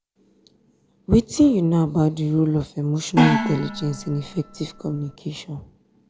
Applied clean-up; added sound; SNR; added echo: none; Gong; 2 dB; none.